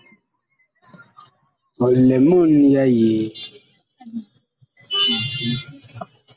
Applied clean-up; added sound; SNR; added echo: none; none; none; none.